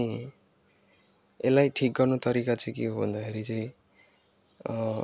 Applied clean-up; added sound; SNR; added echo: none; none; none; none.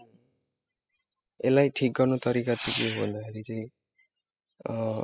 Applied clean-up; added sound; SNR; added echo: classical method spectral subtraction.